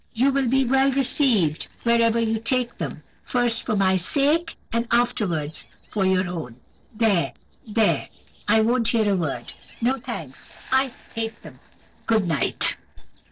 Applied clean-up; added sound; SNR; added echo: neural separator model SepFormer DNS4.